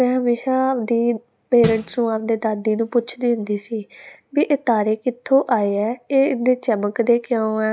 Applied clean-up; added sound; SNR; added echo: none; Snare drum; 10 dB; none.